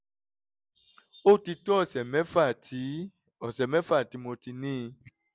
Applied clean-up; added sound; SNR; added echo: none; none; none; none.